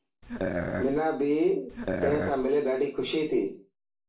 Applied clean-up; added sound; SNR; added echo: none; Burping, eructation; 3 dB; reverberation time 0.3 s.